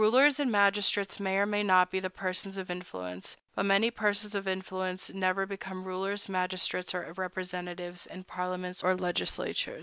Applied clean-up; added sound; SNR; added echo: none; none; none; none.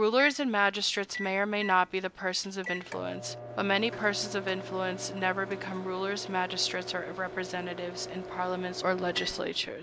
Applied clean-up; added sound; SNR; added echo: none; Microwave oven; 11 dB; none.